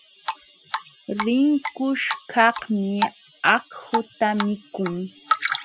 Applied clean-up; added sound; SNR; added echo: none; Drip; 6 dB; none.